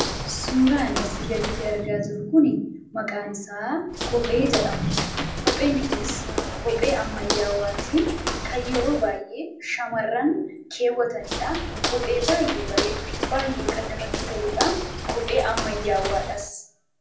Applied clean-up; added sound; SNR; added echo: none; Walk, footsteps; 4 dB; reverberation time 0.6 s.